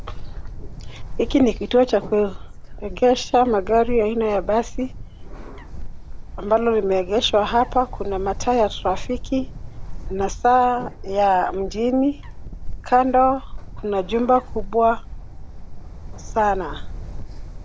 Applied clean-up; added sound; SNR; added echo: none; Bird; 9 dB; none.